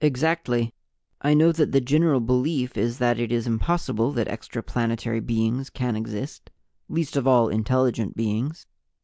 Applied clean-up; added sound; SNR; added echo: none; none; none; none.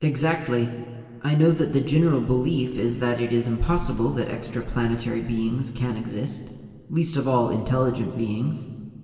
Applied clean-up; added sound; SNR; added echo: none; none; none; reverberation time 2.3 s.